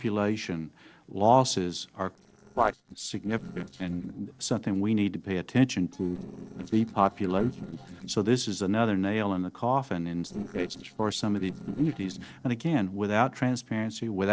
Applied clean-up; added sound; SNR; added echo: neural separator model SepFormer DNS4.